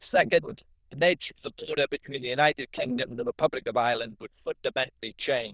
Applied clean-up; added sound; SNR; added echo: neural diffusion model UNIVERSE++.